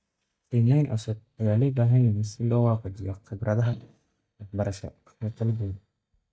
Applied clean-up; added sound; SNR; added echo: neural mask model DeepFilterNet 3.